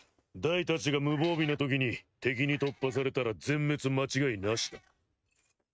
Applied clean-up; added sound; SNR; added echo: neural mask model RNNoise.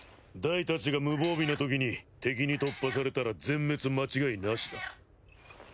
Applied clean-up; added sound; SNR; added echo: none; Meow; 12 dB; none.